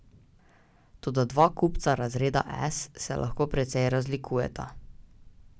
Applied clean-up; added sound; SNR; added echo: none; none; none; none.